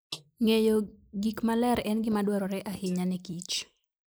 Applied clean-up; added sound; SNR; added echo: neural mask model Resemble Enhance denoiser.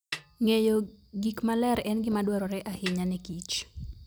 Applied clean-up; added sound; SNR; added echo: none; Snare drum; 14 dB; none.